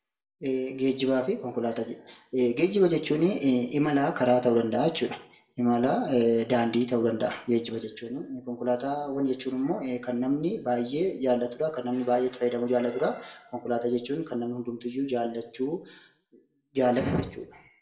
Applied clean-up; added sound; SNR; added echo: none; none; none; reverberation time 0.4 s.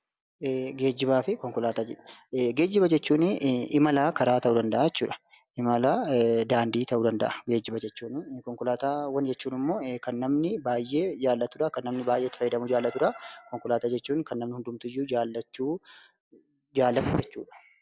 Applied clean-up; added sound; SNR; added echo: none; none; none; none.